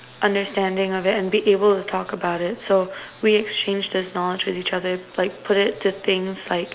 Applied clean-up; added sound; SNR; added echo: none; none; none; none.